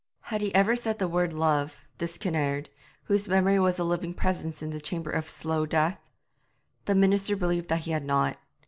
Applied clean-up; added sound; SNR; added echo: none; none; none; none.